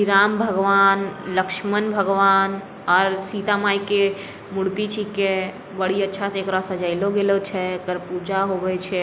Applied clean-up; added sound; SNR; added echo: none; none; none; none.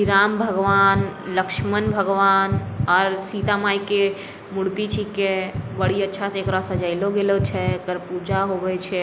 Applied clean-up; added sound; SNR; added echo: none; Bass guitar; 8 dB; none.